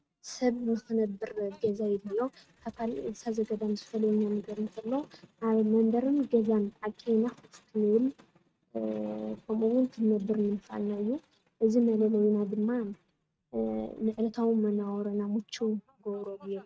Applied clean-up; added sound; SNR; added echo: neural mask model RNNoise.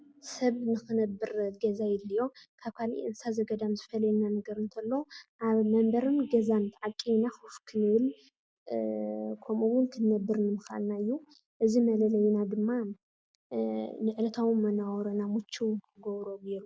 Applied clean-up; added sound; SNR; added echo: none; none; none; none.